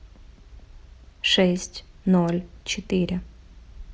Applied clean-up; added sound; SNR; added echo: none; none; none; none.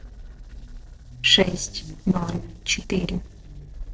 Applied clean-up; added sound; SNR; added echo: neural separator model SepFormer DNS4.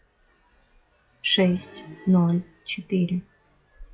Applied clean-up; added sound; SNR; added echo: classical method WPE with log-MMSE.